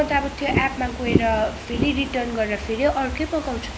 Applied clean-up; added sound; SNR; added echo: none; Fireworks / Ocean; 4 dB; none.